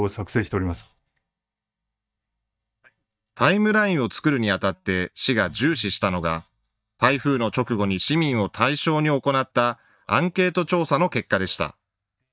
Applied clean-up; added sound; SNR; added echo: neural mask model DeepFilterNet 3.